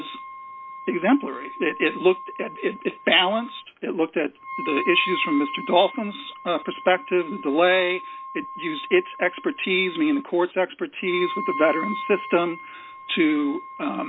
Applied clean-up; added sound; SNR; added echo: none; Wind instrument, woodwind instrument; 11 dB; none.